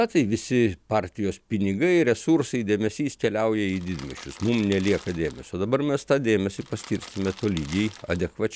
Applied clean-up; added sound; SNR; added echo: none; Crackle; 19 dB; none.